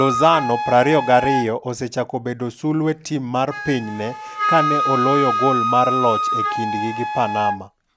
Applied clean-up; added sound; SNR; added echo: none; Wind instrument, woodwind instrument; 3 dB; none.